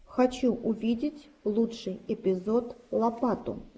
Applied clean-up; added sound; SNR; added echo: neural mask model Resemble Enhance denoiser.